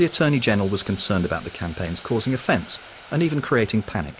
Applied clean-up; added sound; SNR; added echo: none; Boiling; 20 dB; none.